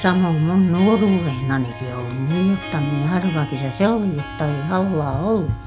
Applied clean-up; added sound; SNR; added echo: none; Harp; 15 dB; none.